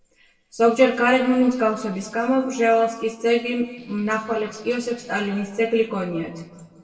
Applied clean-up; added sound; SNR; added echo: neural separator model SepFormer DNS4.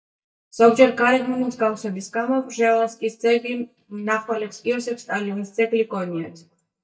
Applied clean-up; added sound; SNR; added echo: neural mask model DeepFilterNet 3.